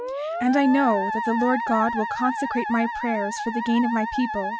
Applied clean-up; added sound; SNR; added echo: classical method spectral subtraction.